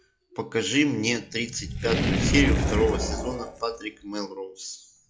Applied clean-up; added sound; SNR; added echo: classical method log-MMSE.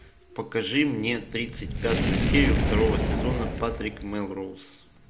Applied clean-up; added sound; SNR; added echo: none; Fire; 0 dB; none.